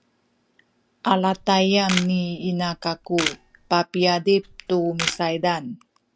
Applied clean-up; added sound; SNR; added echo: none; Camera; 9 dB; none.